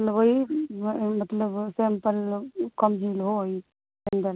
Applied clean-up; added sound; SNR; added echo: none; none; none; none.